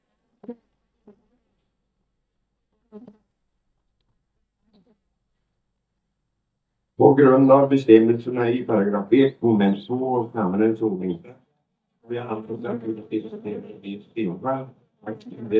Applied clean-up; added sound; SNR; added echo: neural mask model DeepFilterNet 3.